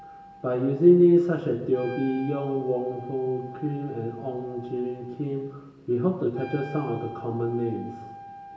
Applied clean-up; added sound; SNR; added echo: none; Wind instrument, woodwind instrument; 17 dB; reverberation time 1.1 s.